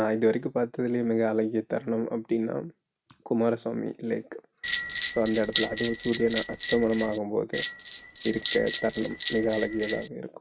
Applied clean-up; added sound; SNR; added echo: neural mask model RNNoise.